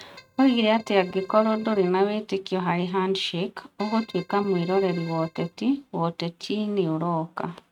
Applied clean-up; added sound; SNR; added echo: neural mask model RNNoise.